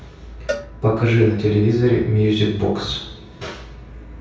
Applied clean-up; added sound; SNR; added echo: none; Cowbell; 16 dB; reverberation time 0.6 s.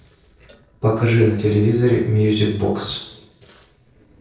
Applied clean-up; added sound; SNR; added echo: neural separator model SepFormer DNS4.